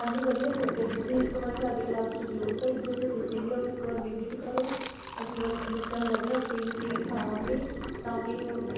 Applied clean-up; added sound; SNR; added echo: none; Sink (filling or washing); 5 dB; reverberation time 1.1 s.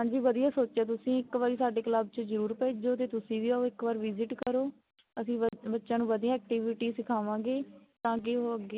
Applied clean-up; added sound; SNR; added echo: none; none; none; none.